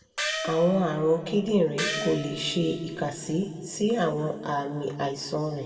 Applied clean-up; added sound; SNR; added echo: none; Gong; 8 dB; reverberation time 1.8 s.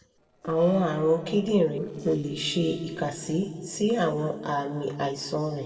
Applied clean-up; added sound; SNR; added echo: neural separator model SepFormer DNS4.